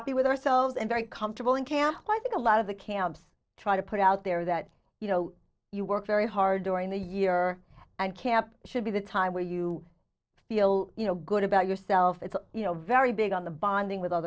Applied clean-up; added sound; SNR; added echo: neural separator model SepFormer DNS4.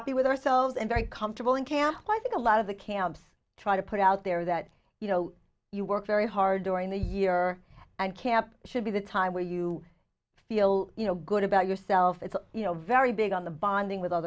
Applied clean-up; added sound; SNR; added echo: none; Bass drum; 14 dB; none.